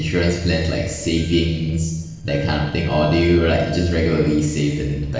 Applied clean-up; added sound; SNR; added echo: neural separator model SepFormer DNS4.